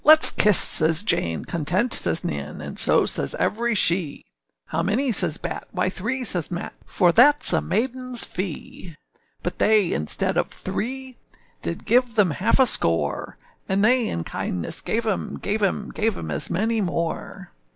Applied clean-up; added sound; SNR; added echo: none; none; none; none.